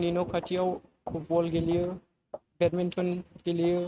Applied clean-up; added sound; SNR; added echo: neural mask model RNNoise.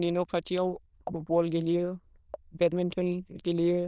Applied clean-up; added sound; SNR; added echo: neural diffusion model UNIVERSE++.